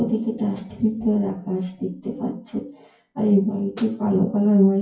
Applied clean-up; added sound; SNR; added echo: classical method WPE with log-MMSE.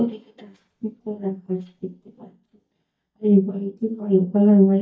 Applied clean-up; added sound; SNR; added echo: neural mask model DeepFilterNet 3.